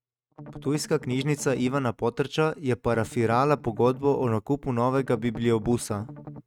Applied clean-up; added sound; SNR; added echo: neural mask model RNNoise.